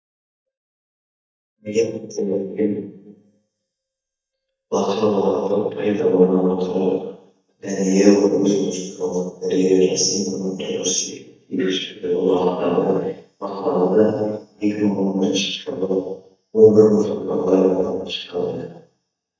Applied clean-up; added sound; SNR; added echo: neural mask model DeepFilterNet 3.